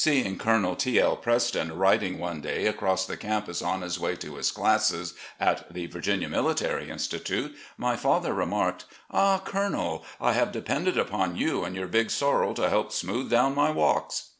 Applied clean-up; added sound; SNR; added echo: none; none; none; none.